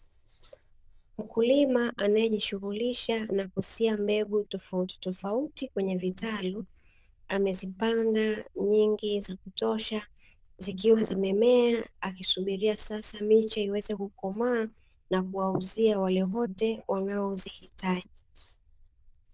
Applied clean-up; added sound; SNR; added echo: neural diffusion model UNIVERSE++.